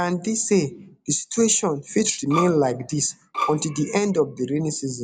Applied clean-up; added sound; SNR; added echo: none; Bowed string instrument; 7 dB; none.